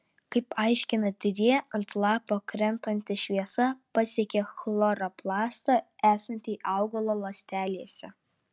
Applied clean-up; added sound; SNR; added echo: none; none; none; none.